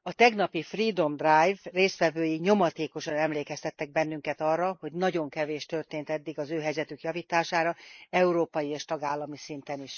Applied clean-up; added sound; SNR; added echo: neural mask model Resemble Enhance denoiser.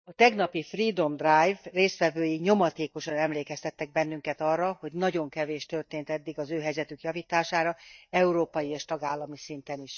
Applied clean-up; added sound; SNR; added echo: neural mask model DeepFilterNet 3.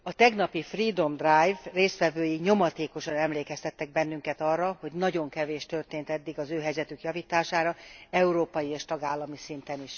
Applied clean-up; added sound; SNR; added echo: none; none; none; none.